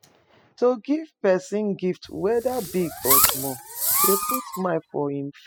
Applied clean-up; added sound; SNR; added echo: classical method spectral subtraction.